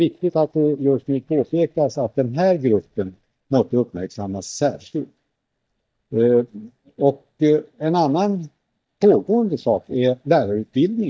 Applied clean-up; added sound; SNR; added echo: neural mask model DeepFilterNet 3.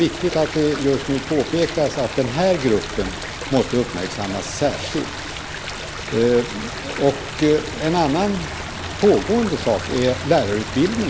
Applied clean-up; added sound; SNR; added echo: none; Stream; 9 dB; none.